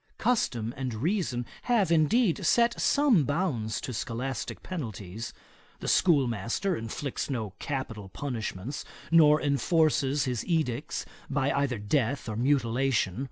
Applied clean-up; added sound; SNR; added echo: none; none; none; none.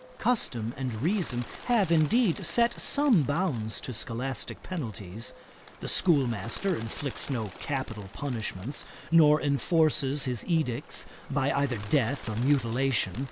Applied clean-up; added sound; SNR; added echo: none; Bird; 18 dB; none.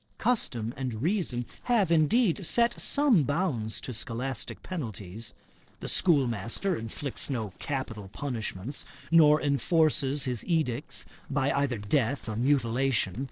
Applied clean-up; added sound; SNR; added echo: neural separator model SepFormer DNS4.